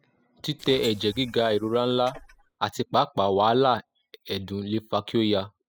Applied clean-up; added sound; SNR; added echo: classical method spectral subtraction.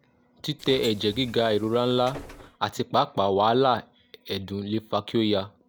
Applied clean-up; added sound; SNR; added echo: none; Bus; 19 dB; none.